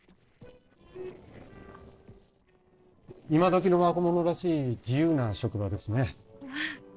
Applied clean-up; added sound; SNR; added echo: neural separator model SepFormer DNS4.